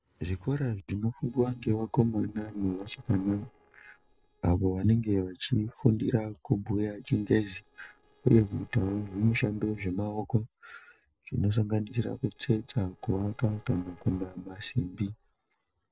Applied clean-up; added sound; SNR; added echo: neural separator model SepFormer DNS4.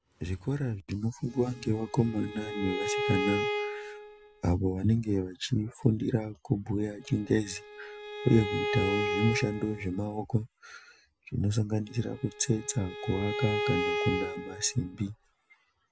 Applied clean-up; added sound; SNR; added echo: none; Bowed string instrument; 4 dB; none.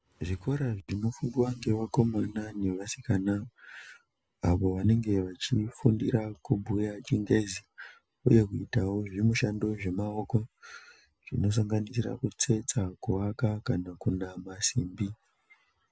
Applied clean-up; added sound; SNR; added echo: none; none; none; none.